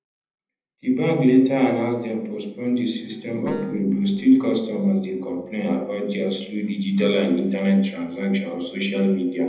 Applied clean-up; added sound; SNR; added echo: neural separator model SepFormer DNS4.